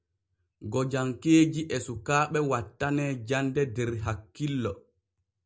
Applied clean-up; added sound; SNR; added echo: none; none; none; none.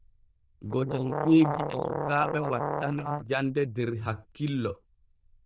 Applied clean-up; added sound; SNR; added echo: neural diffusion model UNIVERSE++.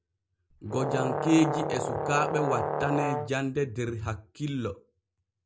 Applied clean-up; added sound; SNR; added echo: none; Brass instrument; 1 dB; none.